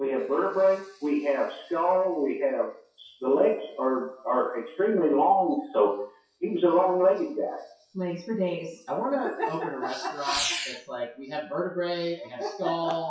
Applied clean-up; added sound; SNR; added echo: classical method WPE with log-MMSE.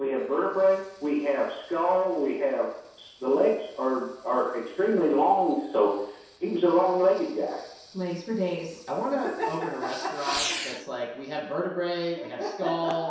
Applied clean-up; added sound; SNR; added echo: none; Fireworks; 17 dB; reverberation time 0.7 s.